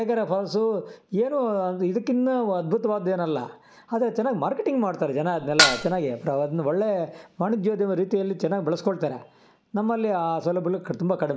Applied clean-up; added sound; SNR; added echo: none; Dishes, pots, and pans; -2 dB; none.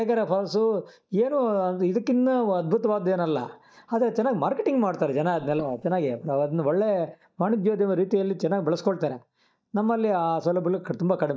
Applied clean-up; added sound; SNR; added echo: neural mask model DeepFilterNet 3.